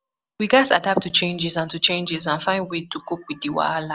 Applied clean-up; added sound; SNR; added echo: none; none; none; none.